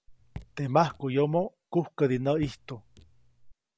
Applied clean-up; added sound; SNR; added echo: none; Raindrop / Drip; 19 dB; none.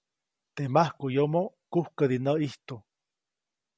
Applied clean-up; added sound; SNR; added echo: none; none; none; none.